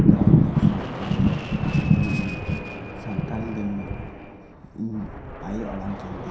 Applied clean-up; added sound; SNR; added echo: none; Fixed-wing aircraft, airplane; 11 dB; reverberation time 0.7 s.